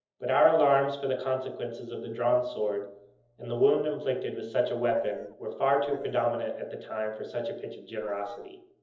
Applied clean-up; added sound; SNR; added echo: neural separator model SepFormer DNS4.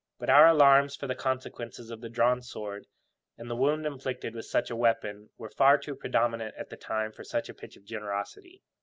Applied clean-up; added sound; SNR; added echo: none; none; none; none.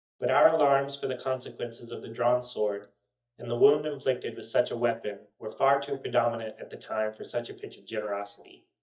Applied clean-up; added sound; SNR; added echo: neural mask model DeepFilterNet 3.